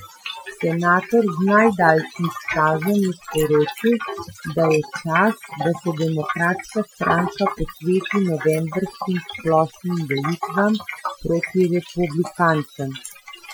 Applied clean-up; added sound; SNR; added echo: classical method Wiener filter.